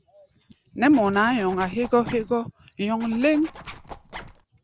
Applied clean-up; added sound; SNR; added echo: none; Zipper (clothing); 16 dB; none.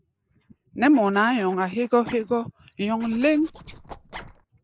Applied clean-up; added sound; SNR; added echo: neural mask model Resemble Enhance denoiser.